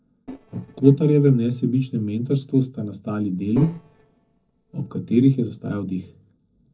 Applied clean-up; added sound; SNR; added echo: neural separator model SepFormer DNS4.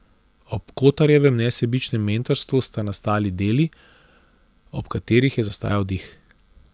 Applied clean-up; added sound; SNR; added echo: none; none; none; none.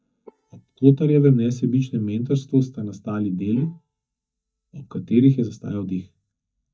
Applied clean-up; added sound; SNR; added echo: neural mask model DeepFilterNet 3.